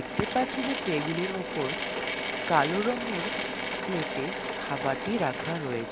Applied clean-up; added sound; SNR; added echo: none; Drill / Mechanisms; 2 dB; none.